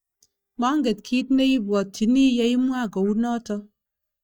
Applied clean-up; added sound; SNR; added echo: neural mask model DeepFilterNet 3.